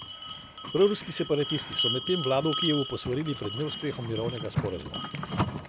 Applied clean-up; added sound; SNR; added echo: none; Bell; 4 dB; none.